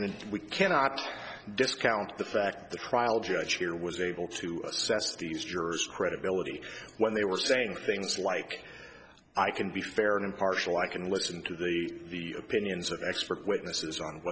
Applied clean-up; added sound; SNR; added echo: none; none; none; none.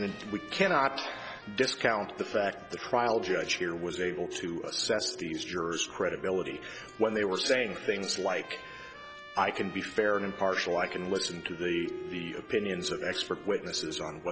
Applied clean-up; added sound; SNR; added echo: none; Trumpet + Glass; 14 dB; none.